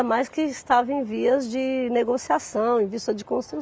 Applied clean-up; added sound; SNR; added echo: none; none; none; none.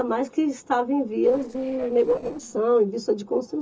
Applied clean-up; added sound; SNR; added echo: neural separator model SepFormer DNS4.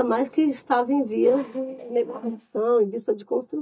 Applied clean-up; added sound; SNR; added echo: neural mask model DeepFilterNet 3.